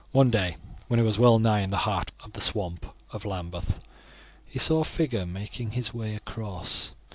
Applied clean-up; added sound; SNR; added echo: none; none; none; none.